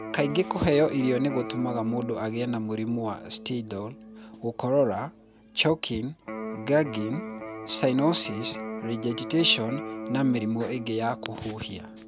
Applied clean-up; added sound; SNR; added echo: none; Electric guitar; 10 dB; none.